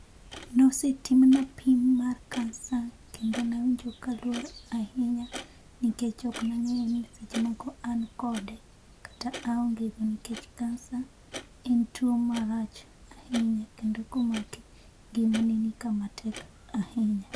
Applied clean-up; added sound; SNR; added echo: none; Clock; 18 dB; none.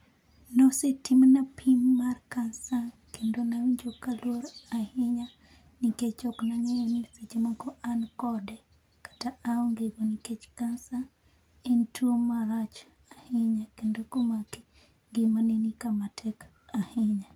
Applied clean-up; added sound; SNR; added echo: none; none; none; none.